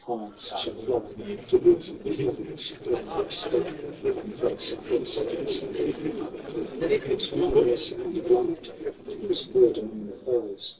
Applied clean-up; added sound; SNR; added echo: neural separator model SepFormer DNS4.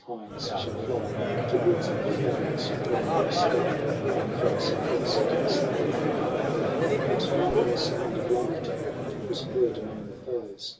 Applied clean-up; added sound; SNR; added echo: none; Crowd; -5 dB; reverberation time 0.2 s.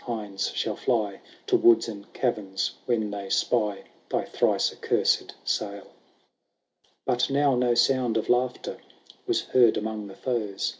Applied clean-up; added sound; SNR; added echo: none; none; none; none.